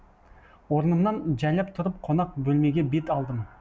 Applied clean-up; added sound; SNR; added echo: none; none; none; none.